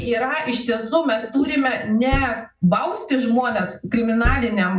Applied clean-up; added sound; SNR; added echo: none; Thump, thud; 10 dB; reverberation time 0.4 s.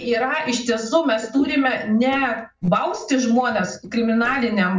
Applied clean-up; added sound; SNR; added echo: neural separator model SepFormer DNS4.